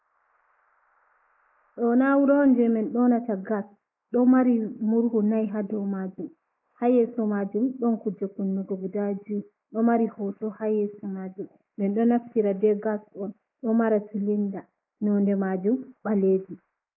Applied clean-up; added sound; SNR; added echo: neural mask model Resemble Enhance denoiser.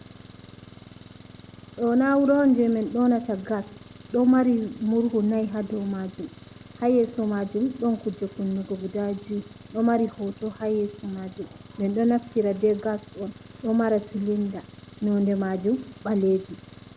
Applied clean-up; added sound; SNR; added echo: none; Engine; 20 dB; none.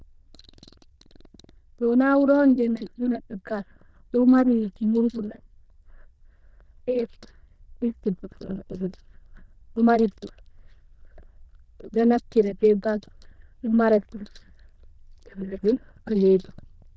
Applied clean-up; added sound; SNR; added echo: neural diffusion model UNIVERSE++.